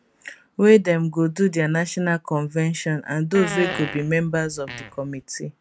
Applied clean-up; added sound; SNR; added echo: none; Fart; 10 dB; none.